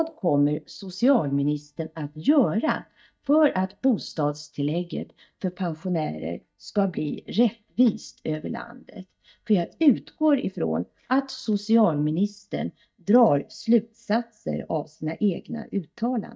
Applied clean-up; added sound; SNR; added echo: neural mask model DeepFilterNet 3.